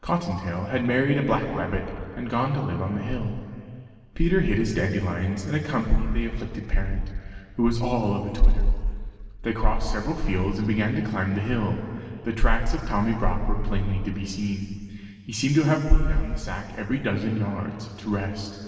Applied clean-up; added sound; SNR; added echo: none; none; none; reverberation time 2.4 s.